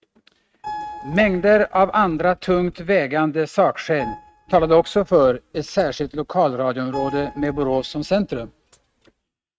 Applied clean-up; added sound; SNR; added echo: neural mask model RNNoise.